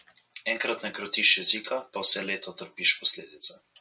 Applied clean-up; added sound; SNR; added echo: none; none; none; none.